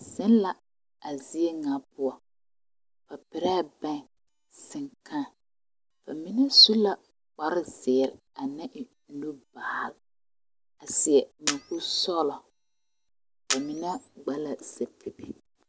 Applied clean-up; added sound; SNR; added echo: none; Camera; 9 dB; none.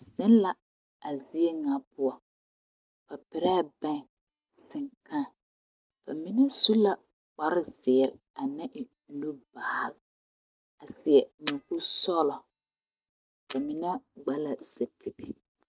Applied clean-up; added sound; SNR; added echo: neural mask model RNNoise.